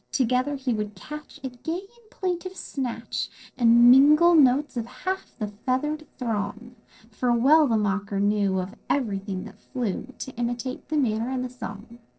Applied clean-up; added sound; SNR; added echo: neural separator model SepFormer DNS4.